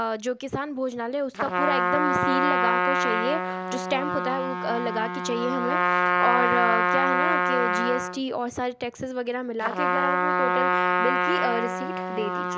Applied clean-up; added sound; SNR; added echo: none; Trumpet; -4 dB; none.